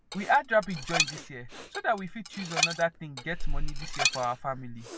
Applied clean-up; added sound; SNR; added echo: none; Dishes, pots, and pans + Breathing; 0 dB; none.